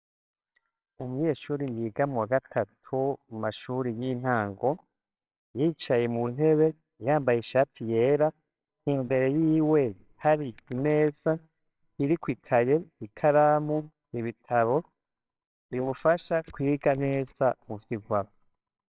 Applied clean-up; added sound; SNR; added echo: neural separator model SepFormer WHAMR!.